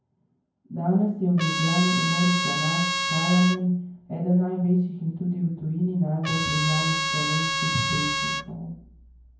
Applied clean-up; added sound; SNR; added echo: none; Trumpet; 2 dB; reverberation time 0.9 s.